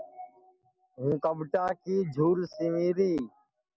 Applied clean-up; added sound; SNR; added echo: none; none; none; none.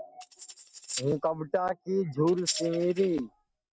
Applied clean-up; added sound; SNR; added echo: neural mask model RNNoise.